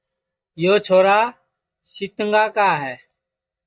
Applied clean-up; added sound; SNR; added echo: neural mask model DeepFilterNet 3.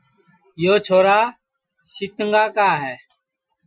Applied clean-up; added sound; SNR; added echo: classical method Wiener filter.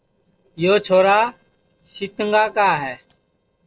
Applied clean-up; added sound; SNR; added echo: neural separator model SepFormer DNS4.